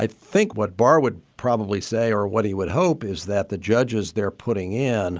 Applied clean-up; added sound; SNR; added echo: none; none; none; none.